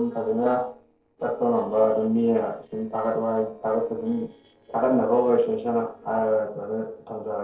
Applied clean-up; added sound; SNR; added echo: neural separator model SepFormer DNS4.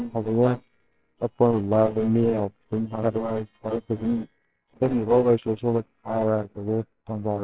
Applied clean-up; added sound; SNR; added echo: neural separator model SepFormer WHAMR!.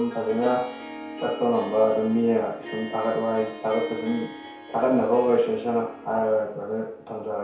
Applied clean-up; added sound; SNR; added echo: none; Harp; 14 dB; reverberation time 0.6 s.